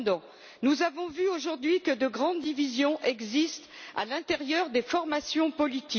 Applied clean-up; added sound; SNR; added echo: none; none; none; none.